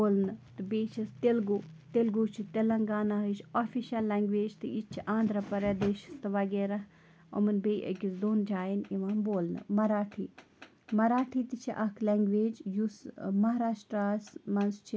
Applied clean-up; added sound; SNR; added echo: none; none; none; none.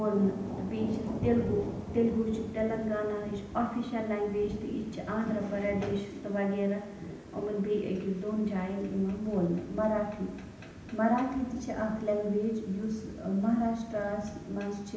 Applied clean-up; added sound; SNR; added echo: none; Thunder / Rain; 11 dB; reverberation time 0.9 s.